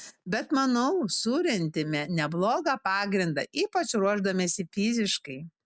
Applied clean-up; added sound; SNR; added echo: none; none; none; none.